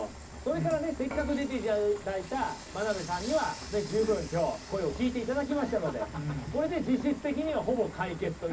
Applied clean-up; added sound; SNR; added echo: none; Frying (food) / Dishes, pots, and pans; 12 dB; reverberation time 0.4 s.